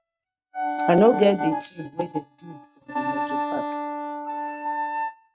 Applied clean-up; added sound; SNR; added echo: neural mask model RNNoise.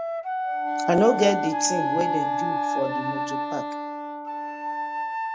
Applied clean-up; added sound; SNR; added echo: none; Wind instrument, woodwind instrument + Wind instrument, woodwind instrument; 0 dB; none.